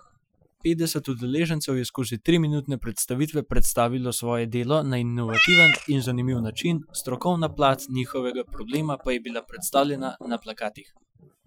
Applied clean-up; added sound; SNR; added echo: classical method Wiener filter.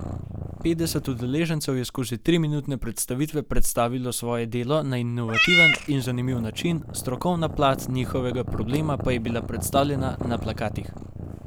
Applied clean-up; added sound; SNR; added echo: none; Meow / Purr; 5 dB; none.